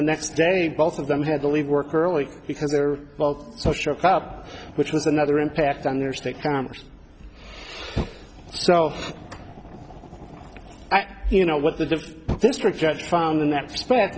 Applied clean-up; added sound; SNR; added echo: none; Fire; 15 dB; none.